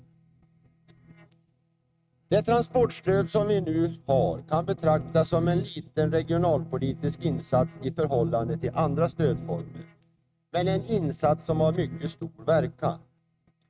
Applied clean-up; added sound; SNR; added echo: neural mask model RNNoise.